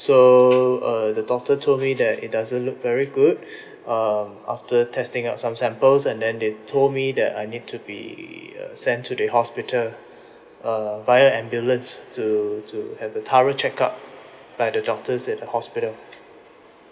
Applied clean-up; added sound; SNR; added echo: none; none; none; none.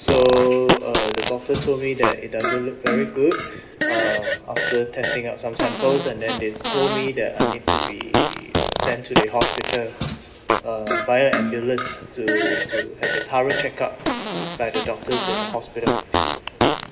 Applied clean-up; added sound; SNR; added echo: none; Fart; 0 dB; reverberation time 2.1 s.